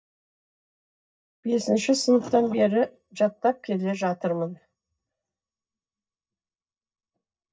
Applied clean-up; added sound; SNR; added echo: neural mask model DeepFilterNet 3.